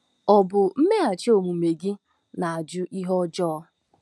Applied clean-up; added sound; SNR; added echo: none; none; none; none.